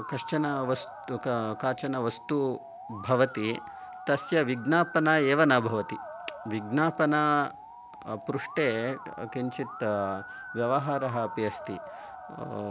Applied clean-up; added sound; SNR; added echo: none; Musical instrument; 13 dB; none.